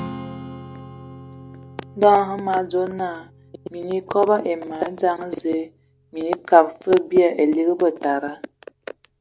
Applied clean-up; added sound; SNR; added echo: none; Strum; 20 dB; none.